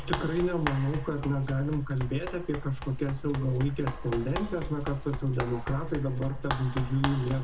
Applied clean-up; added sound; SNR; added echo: none; Run; 6 dB; reverberation time 0.2 s.